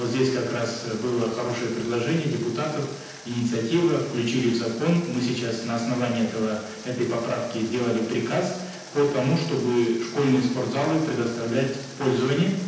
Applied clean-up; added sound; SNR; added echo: none; Water; 19 dB; reverberation time 0.9 s.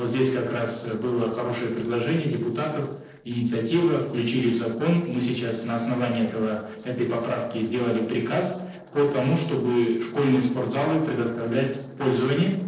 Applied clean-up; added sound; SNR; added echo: neural separator model SepFormer DNS4.